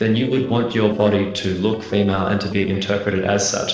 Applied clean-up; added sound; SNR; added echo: neural separator model SepFormer DNS4.